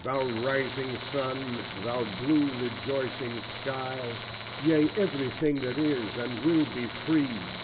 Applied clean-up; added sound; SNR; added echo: none; Tools; 7 dB; reverberation time 2.7 s.